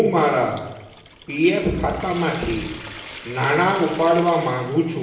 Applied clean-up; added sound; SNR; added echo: none; Trickle, dribble / Sink (filling or washing) / Water tap, faucet; 16 dB; reverberation time 0.9 s.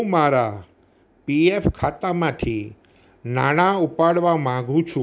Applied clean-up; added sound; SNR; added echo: none; none; none; none.